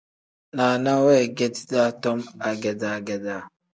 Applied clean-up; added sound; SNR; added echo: none; none; none; none.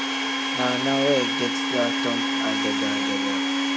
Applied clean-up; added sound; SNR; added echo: none; Domestic sounds, home sounds; -4 dB; none.